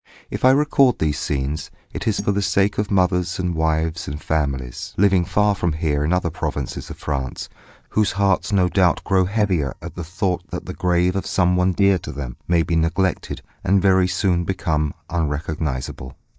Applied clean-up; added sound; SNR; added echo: neural mask model DeepFilterNet 3.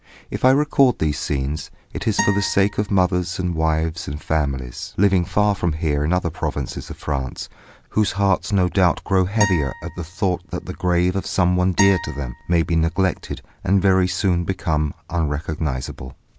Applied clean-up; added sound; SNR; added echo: none; Acoustic guitar; 10 dB; none.